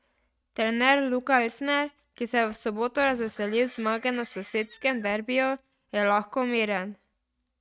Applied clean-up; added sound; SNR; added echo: neural mask model RNNoise.